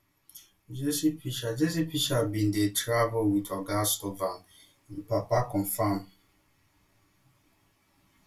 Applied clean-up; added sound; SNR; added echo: none; none; none; reverberation time 0.2 s.